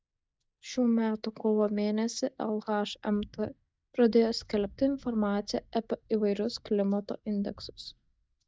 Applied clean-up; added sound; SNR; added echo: neural mask model DeepFilterNet 3.